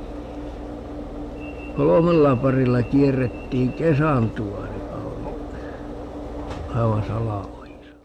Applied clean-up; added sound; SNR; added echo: none; Alarm / Engine / Train; 10 dB; none.